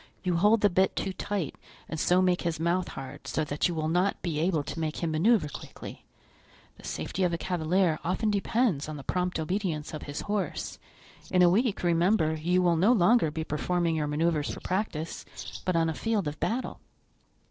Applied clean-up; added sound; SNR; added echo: neural separator model SepFormer DNS4.